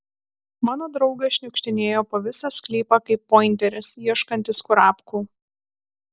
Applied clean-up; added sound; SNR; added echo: none; none; none; none.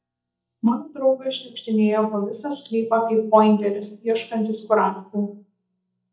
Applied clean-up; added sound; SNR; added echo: neural mask model DeepFilterNet 3.